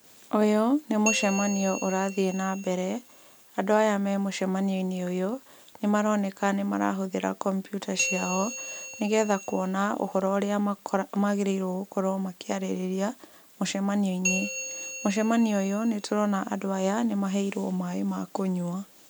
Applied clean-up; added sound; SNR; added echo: none; Bell; 9 dB; none.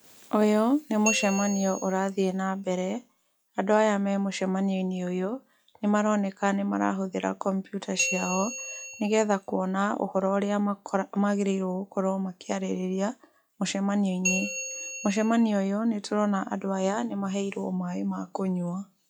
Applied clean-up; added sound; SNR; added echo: classical method log-MMSE.